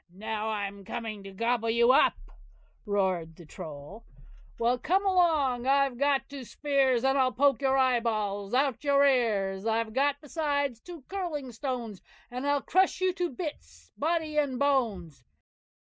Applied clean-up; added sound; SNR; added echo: none; none; none; none.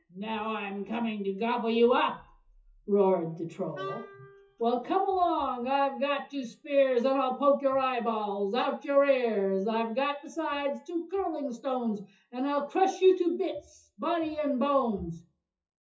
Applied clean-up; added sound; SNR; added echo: classical method WPE with log-MMSE.